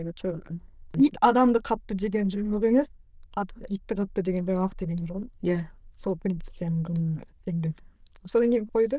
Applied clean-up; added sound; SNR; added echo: neural diffusion model UNIVERSE++.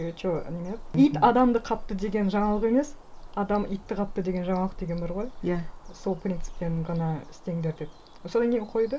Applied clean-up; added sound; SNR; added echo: none; Bird vocalization, bird call, bird song; 11 dB; none.